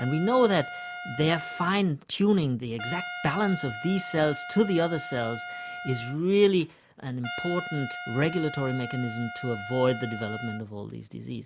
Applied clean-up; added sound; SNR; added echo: none; Trumpet; 11 dB; none.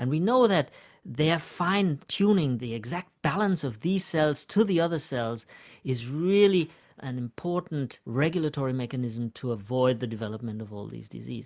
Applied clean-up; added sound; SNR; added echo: none; none; none; none.